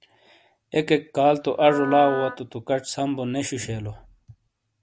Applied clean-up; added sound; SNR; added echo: none; Wind instrument, woodwind instrument; 12 dB; none.